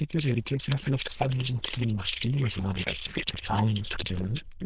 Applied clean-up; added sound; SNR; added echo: neural diffusion model UNIVERSE++.